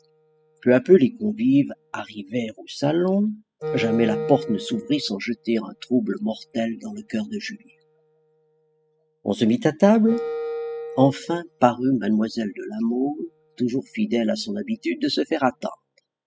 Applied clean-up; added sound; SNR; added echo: classical method spectral subtraction.